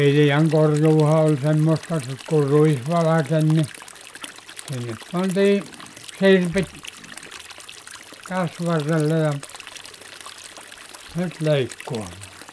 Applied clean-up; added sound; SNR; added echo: none; Stream; 18 dB; none.